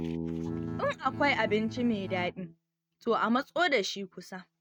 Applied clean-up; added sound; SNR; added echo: neural mask model RNNoise.